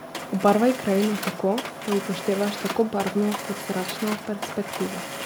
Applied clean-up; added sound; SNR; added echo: none; Mechanisms; 8 dB; none.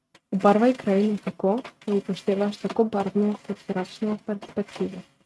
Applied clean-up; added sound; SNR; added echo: neural mask model RNNoise.